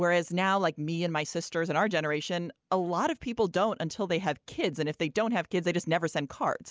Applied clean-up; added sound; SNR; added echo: none; none; none; none.